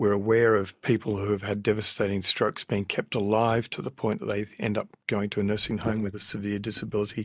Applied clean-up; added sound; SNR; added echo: neural mask model DeepFilterNet 3.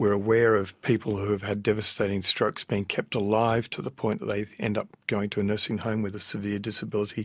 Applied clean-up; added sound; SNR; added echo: none; none; none; none.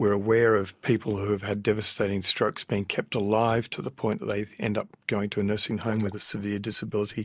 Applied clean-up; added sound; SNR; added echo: neural mask model Resemble Enhance denoiser.